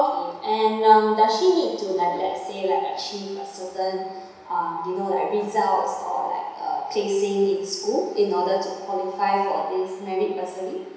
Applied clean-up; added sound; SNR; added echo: none; none; none; reverberation time 1.0 s.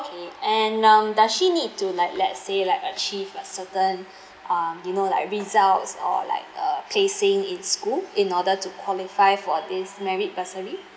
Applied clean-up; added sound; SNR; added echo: none; none; none; none.